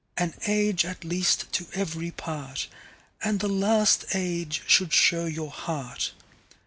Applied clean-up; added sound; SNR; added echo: none; none; none; none.